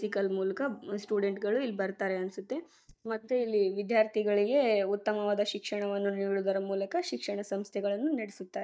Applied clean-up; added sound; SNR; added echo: neural mask model DeepFilterNet 3.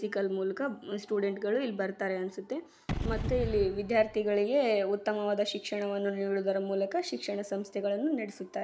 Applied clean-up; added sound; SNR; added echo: none; Gunshot, gunfire / Boom; 7 dB; none.